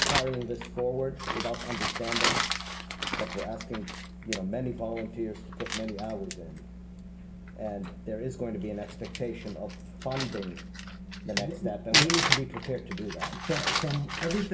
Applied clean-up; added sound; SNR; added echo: none; Crumpling, crinkling; 0 dB; reverberation time 0.2 s.